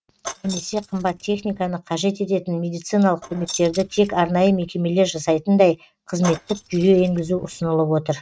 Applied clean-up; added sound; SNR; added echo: neural mask model RNNoise.